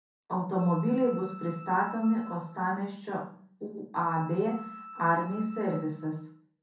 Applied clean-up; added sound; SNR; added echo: none; Wind instrument, woodwind instrument; 17 dB; reverberation time 0.6 s.